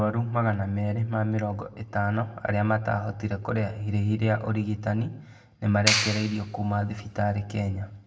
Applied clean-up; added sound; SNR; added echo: none; Clapping; 3 dB; reverberation time 0.6 s.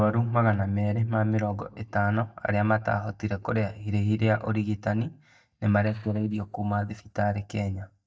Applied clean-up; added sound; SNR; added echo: neural mask model DeepFilterNet 3.